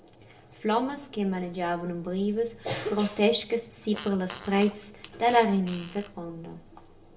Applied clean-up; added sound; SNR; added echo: none; Fart; 19 dB; reverberation time 0.5 s.